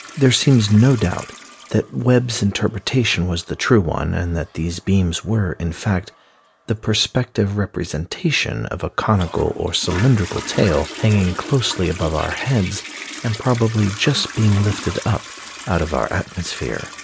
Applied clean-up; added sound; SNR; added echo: none; Toilet flush; 16 dB; none.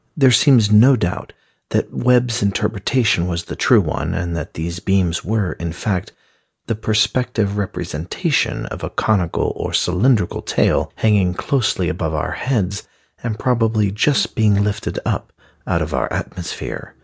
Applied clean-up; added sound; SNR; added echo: none; none; none; none.